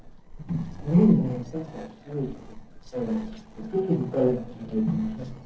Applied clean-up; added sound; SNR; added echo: neural separator model SepFormer DNS4.